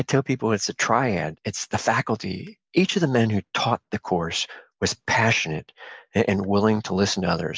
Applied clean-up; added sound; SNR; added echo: none; none; none; none.